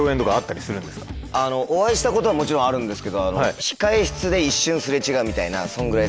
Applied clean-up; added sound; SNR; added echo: none; none; none; none.